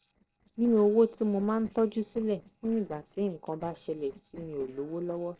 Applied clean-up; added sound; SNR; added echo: neural separator model SepFormer DNS4.